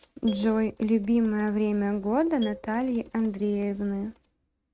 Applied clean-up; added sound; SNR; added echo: neural mask model RNNoise.